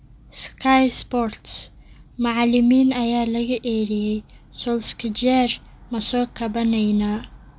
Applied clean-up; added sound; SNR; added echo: none; none; none; none.